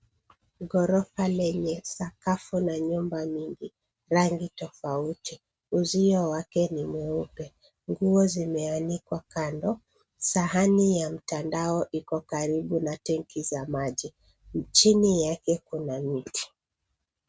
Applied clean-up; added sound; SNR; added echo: none; none; none; none.